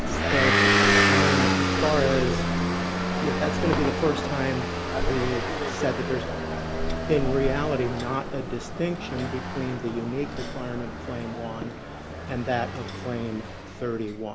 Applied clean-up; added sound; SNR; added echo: none; Motor vehicle (road) / Engine; -3 dB; none.